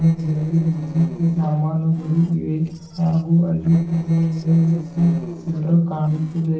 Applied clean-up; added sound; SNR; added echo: neural separator model SepFormer DNS4.